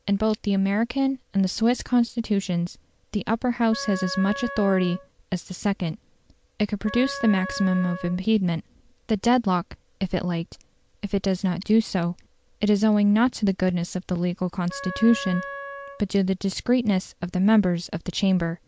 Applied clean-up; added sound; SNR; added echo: none; Wind instrument, woodwind instrument; 13 dB; none.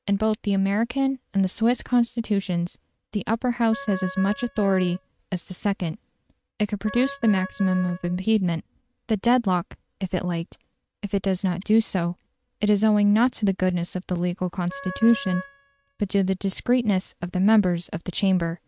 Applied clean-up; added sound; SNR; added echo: neural mask model RNNoise.